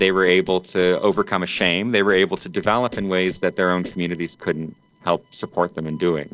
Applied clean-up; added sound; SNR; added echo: neural separator model SepFormer DNS4.